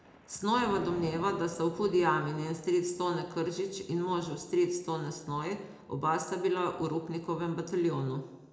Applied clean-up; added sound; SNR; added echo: none; Thunder; 19 dB; reverberation time 0.6 s.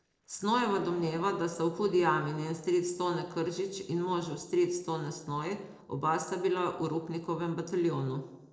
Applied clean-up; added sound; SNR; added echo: neural separator model SepFormer DNS4.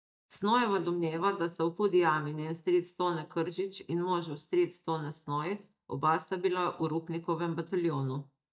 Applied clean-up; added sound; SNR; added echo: neural mask model DeepFilterNet 3.